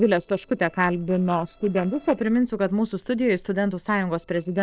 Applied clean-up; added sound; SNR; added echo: neural separator model SepFormer DNS4.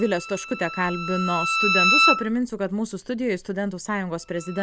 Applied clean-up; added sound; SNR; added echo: none; Bowed string instrument; 0 dB; none.